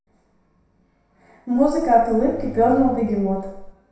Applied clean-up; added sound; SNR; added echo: none; Buzz; 12 dB; reverberation time 0.7 s.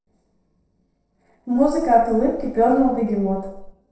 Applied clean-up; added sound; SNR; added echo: neural separator model SepFormer DNS4.